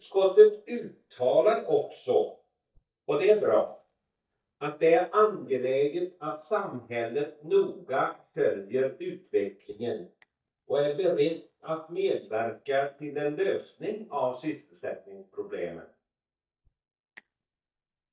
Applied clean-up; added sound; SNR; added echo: neural mask model DeepFilterNet 3.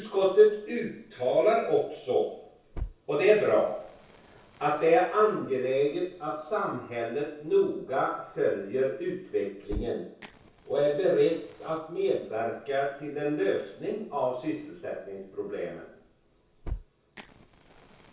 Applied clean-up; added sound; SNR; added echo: none; Fire; 19 dB; reverberation time 0.6 s.